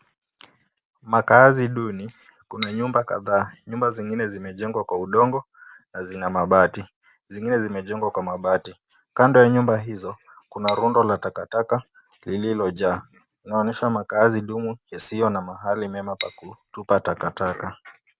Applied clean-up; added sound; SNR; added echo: none; Cutlery, silverware / Dishes, pots, and pans; 13 dB; none.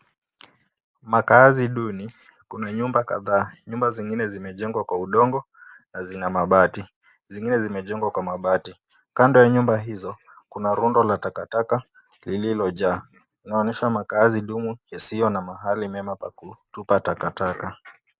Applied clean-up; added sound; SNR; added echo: neural mask model Resemble Enhance denoiser.